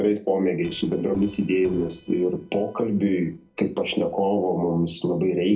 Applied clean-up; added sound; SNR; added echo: neural separator model SepFormer DNS4.